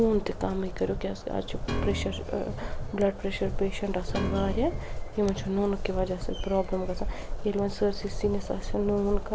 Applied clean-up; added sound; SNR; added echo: none; Piano; 7 dB; none.